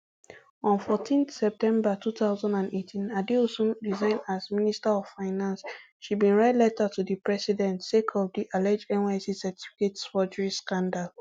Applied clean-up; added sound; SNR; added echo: none; none; none; none.